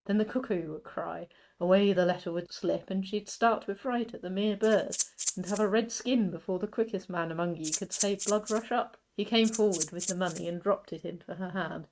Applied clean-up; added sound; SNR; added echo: neural mask model RNNoise.